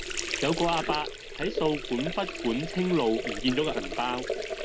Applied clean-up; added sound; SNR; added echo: none; Sink (filling or washing) / Water; 4 dB; none.